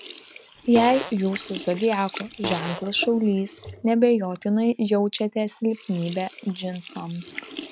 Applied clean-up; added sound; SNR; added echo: none; Sink (filling or washing) + Fart; 14 dB; none.